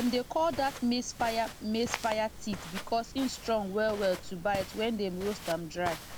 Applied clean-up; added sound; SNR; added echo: none; Walk, footsteps; 11 dB; none.